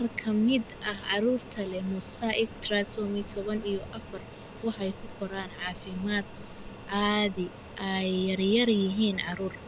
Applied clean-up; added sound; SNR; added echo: none; Fixed-wing aircraft, airplane + Wind; 14 dB; none.